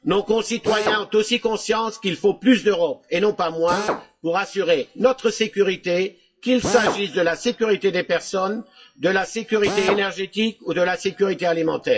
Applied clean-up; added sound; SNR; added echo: classical method WPE with log-MMSE.